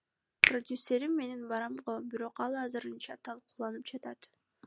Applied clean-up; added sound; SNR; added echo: none; Finger snapping; -2 dB; none.